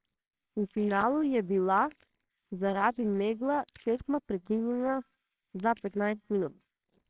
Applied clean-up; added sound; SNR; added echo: neural separator model SepFormer WHAMR!.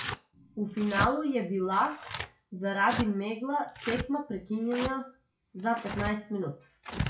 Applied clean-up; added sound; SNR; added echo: classical method WPE with log-MMSE.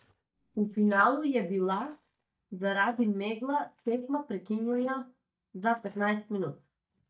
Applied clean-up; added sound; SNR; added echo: neural mask model DeepFilterNet 3.